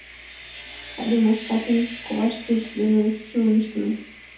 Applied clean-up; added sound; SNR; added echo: none; Sawing; 17 dB; reverberation time 0.5 s.